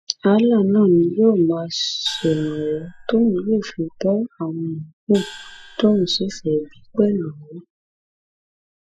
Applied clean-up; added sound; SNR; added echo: classical method Wiener filter.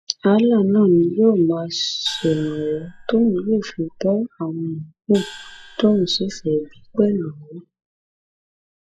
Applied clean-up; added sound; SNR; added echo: classical method log-MMSE.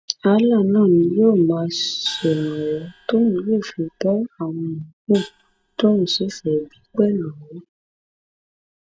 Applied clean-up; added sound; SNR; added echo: neural mask model RNNoise.